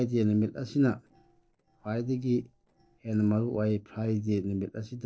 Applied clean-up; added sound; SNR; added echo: neural separator model SepFormer DNS4.